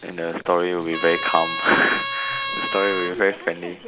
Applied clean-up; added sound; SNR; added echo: none; Trumpet; 5 dB; none.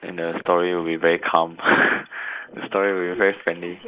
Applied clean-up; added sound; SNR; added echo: neural mask model Resemble Enhance denoiser.